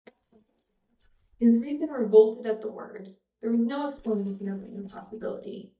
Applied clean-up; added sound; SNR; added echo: neural mask model DeepFilterNet 3.